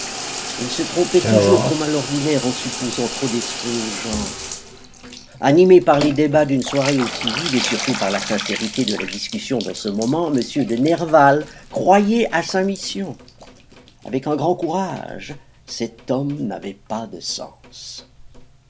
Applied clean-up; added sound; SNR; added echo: none; Bathtub (filling or washing) / Water tap, faucet; 8 dB; none.